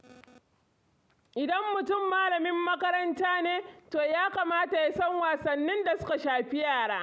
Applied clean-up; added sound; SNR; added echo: none; none; none; none.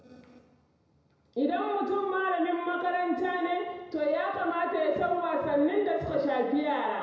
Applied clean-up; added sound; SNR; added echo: none; none; none; reverberation time 1.0 s.